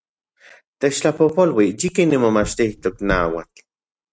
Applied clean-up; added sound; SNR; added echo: neural mask model RNNoise.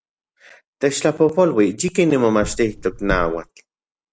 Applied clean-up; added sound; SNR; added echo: none; Car; 10 dB; none.